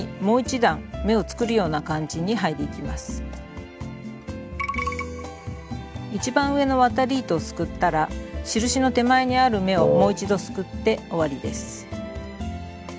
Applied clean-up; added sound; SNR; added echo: none; Wind instrument, woodwind instrument; -2 dB; none.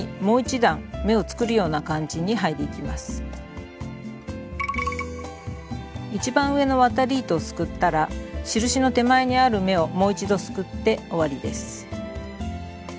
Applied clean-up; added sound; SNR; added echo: none; none; none; none.